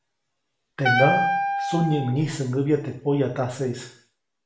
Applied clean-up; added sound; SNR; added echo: none; Wind instrument, woodwind instrument; 0 dB; reverberation time 0.5 s.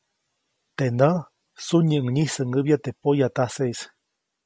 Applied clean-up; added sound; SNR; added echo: none; none; none; none.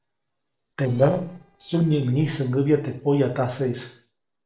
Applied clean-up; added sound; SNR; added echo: neural separator model SepFormer DNS4.